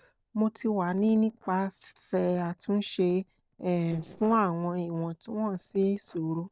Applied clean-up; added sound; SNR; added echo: neural separator model SepFormer DNS4.